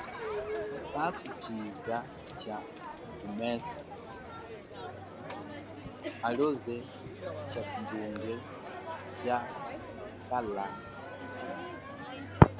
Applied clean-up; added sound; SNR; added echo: none; Crowd; 6 dB; none.